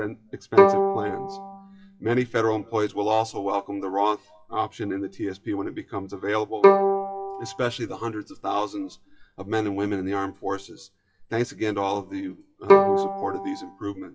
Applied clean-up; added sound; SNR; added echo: classical method WPE with log-MMSE.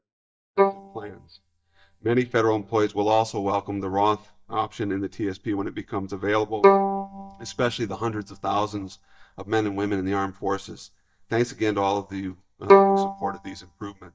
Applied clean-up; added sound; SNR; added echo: neural mask model DeepFilterNet 3.